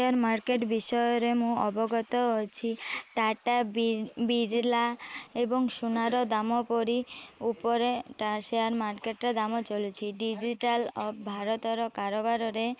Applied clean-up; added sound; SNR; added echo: neural mask model Resemble Enhance denoiser.